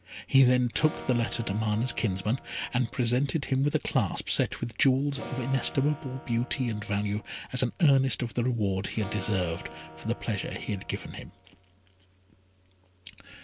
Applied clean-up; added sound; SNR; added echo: none; Acoustic guitar / Strum; 17 dB; none.